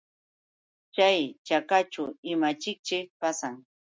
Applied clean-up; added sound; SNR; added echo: none; none; none; none.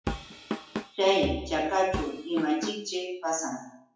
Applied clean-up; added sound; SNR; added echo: classical method WPE with log-MMSE.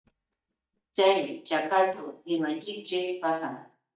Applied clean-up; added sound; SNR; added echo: neural mask model DeepFilterNet 3.